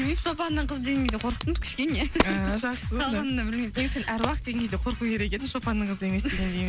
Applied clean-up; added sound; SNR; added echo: none; Crack; 11 dB; none.